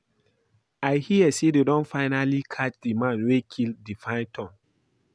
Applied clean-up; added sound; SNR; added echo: none; none; none; none.